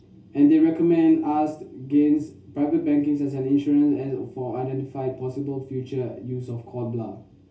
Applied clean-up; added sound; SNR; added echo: none; none; none; reverberation time 0.3 s.